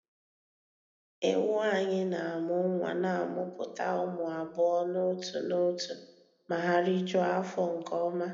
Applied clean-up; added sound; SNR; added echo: none; none; none; reverberation time 0.7 s.